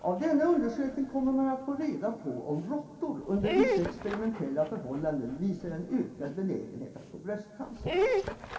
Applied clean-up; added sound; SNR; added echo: none; Dog; 5 dB; reverberation time 2.2 s.